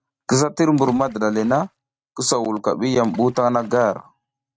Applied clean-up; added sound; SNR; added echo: neural mask model RNNoise.